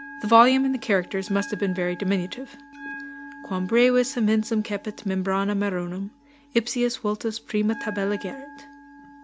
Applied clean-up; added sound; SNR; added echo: none; Bell; 18 dB; none.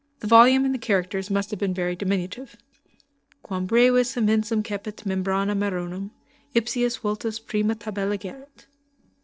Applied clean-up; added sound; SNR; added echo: neural separator model SepFormer DNS4.